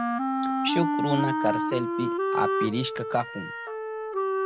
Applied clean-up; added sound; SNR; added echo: none; Wind instrument, woodwind instrument; -2 dB; none.